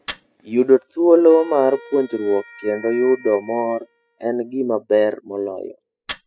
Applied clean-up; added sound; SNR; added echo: classical method spectral subtraction.